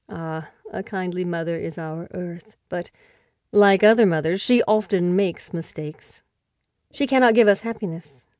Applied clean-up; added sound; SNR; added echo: none; none; none; none.